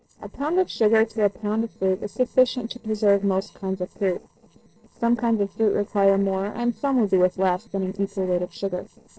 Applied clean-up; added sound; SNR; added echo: neural separator model SepFormer DNS4.